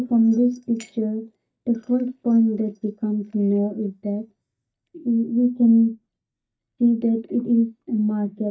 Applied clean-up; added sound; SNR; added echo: neural mask model DeepFilterNet 3.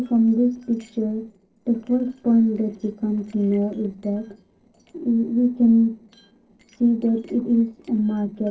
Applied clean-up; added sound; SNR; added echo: neural separator model SepFormer DNS4.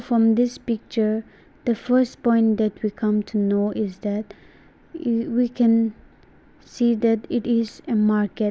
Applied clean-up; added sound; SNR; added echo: none; none; none; none.